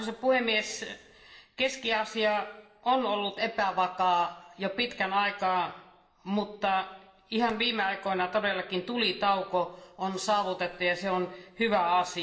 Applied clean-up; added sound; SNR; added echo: none; none; none; reverberation time 0.8 s.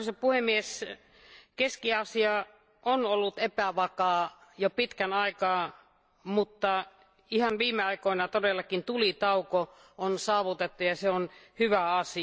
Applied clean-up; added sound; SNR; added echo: none; none; none; none.